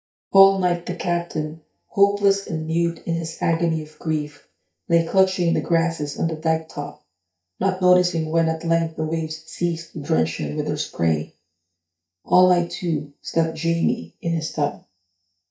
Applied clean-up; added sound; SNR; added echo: neural mask model DeepFilterNet 3.